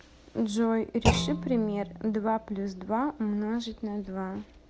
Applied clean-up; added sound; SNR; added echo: none; Thump, thud; 3 dB; none.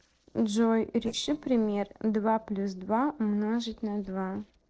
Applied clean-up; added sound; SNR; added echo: neural separator model SepFormer DNS4.